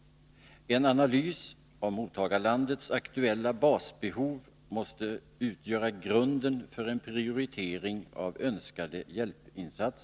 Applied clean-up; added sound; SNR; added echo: none; none; none; none.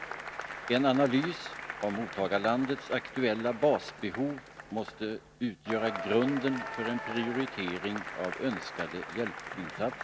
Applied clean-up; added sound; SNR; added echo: none; Applause / Crowd / Cheering; 9 dB; none.